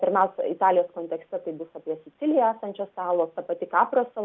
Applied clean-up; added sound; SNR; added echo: none; none; none; none.